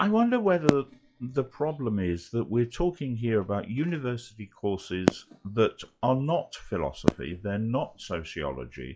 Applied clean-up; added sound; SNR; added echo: classical method log-MMSE.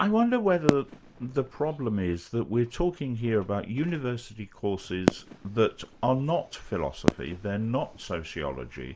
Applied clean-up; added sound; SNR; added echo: none; Fireworks; 3 dB; none.